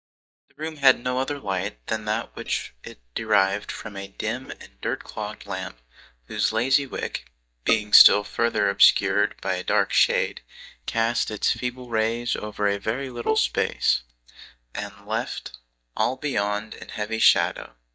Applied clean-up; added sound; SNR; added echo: neural mask model DeepFilterNet 3.